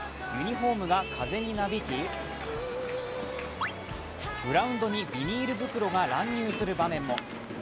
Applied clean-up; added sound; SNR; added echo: none; none; none; none.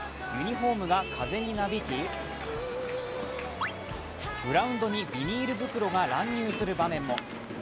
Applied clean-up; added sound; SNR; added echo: none; Brass instrument; 18 dB; none.